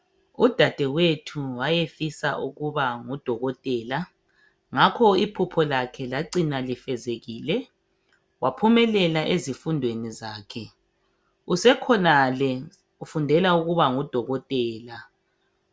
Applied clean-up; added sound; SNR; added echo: none; none; none; none.